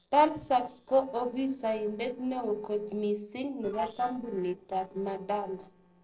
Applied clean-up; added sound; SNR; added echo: neural separator model SepFormer DNS4.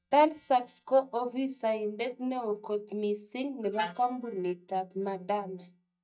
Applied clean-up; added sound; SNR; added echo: neural mask model DeepFilterNet 3.